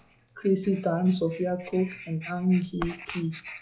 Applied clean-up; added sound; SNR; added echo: classical method log-MMSE.